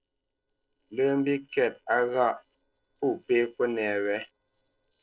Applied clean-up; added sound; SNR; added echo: neural separator model SepFormer DNS4.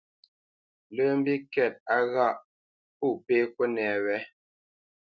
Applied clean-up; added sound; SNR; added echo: none; none; none; none.